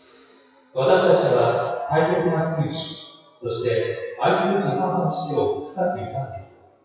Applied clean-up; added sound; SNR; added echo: classical method WPE with log-MMSE.